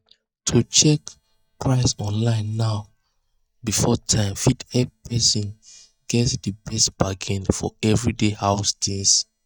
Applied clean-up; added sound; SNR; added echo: neural mask model DeepFilterNet 3.